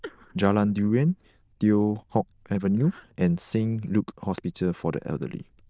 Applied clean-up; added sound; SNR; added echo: neural diffusion model UNIVERSE++.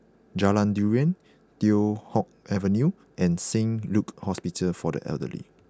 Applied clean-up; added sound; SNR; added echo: none; none; none; none.